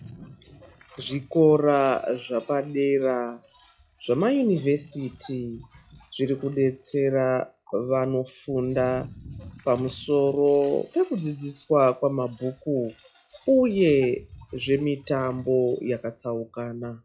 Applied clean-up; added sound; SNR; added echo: classical method log-MMSE.